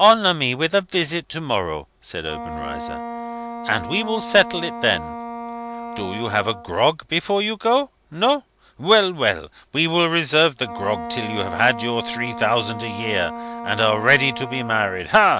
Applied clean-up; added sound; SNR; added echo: none; Wind instrument, woodwind instrument; 12 dB; none.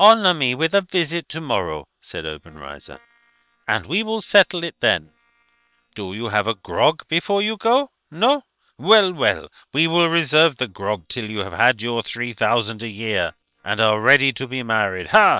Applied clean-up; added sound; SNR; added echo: neural separator model SepFormer WHAM!.